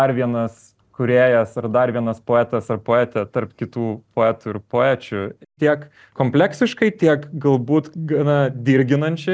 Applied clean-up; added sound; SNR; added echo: none; none; none; none.